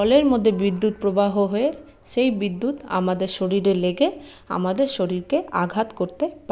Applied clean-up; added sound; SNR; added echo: none; none; none; none.